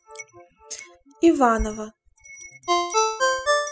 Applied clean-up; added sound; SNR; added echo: classical method spectral subtraction.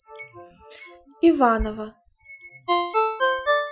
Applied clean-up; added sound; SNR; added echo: classical method Wiener filter.